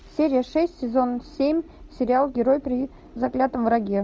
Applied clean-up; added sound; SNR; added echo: none; none; none; none.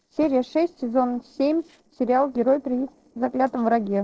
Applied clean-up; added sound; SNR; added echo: neural separator model SepFormer DNS4.